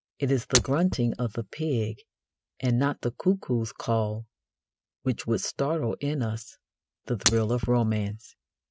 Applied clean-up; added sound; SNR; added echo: neural mask model RNNoise.